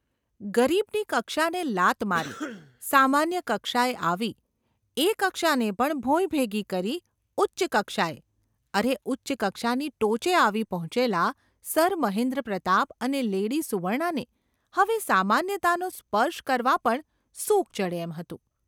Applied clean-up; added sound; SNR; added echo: none; Cough; 14 dB; none.